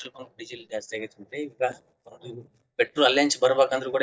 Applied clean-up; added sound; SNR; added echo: neural mask model DeepFilterNet 3.